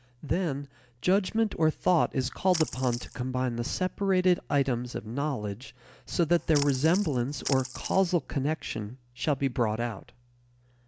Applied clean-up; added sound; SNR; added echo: none; Splash, splatter; 11 dB; none.